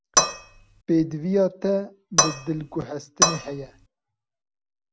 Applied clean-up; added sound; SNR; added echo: none; Cutlery, silverware / Dishes, pots, and pans; -4 dB; none.